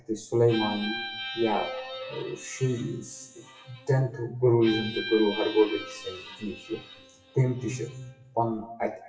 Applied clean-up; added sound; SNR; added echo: classical method WPE with log-MMSE.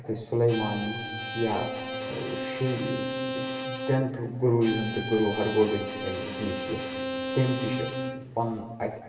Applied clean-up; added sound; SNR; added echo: none; Bowed string instrument; 5 dB; reverberation time 2.7 s.